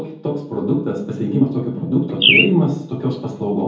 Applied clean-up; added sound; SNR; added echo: none; Bird; -1 dB; reverberation time 0.7 s.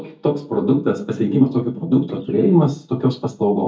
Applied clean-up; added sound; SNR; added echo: neural mask model DeepFilterNet 3.